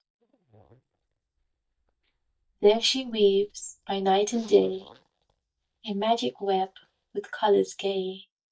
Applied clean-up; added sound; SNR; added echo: neural mask model DeepFilterNet 3.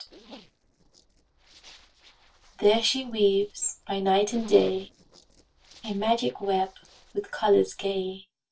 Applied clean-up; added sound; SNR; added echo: neural separator model SepFormer DNS4.